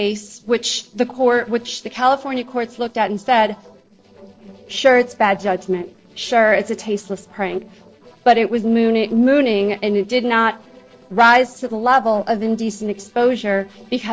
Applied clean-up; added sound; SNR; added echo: neural separator model SepFormer DNS4.